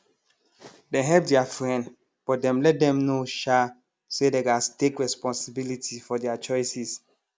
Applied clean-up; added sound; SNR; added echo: none; none; none; none.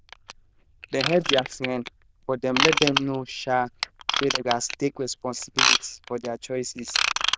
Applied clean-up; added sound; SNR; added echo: neural diffusion model UNIVERSE++.